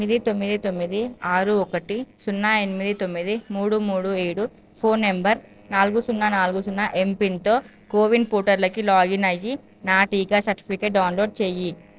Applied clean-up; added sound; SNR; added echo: neural separator model SepFormer DNS4.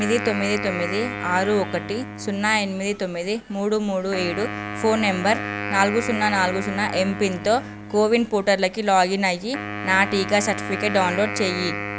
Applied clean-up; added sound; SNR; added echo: none; Wind instrument, woodwind instrument; 8 dB; none.